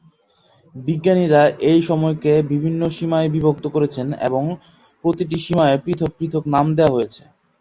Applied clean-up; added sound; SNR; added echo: none; none; none; none.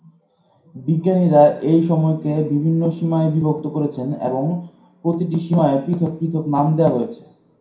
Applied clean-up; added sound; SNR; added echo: none; none; none; reverberation time 0.5 s.